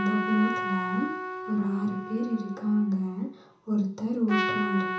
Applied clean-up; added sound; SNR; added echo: none; Trumpet; 5 dB; reverberation time 0.7 s.